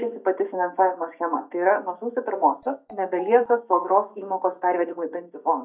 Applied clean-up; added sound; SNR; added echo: neural mask model DeepFilterNet 3.